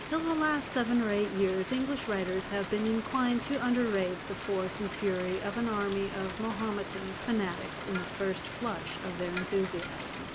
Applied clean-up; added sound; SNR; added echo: none; Rain; 7 dB; none.